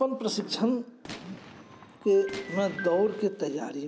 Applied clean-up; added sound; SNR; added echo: none; Gunshot, gunfire; 17 dB; none.